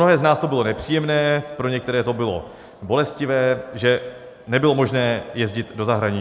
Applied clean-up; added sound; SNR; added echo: none; none; none; none.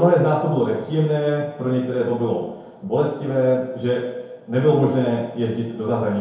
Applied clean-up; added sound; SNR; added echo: none; none; none; reverberation time 0.9 s.